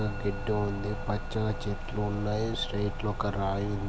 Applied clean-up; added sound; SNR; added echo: none; Musical instrument; 17 dB; none.